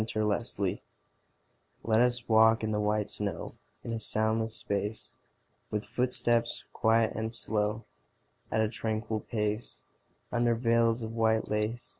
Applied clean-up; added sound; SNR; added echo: none; none; none; none.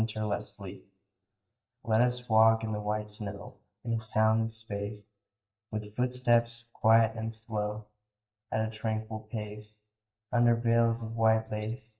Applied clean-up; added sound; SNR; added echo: neural mask model DeepFilterNet 3.